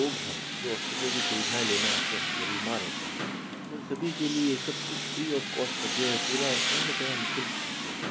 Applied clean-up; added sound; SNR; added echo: none; Tools; -3 dB; none.